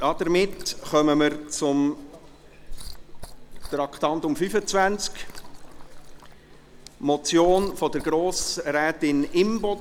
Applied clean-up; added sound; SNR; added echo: none; Liquid; 12 dB; none.